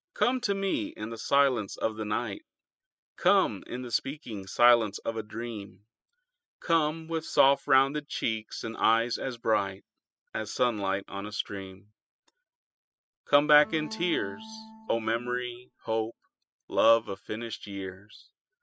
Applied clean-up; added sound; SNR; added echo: classical method spectral subtraction.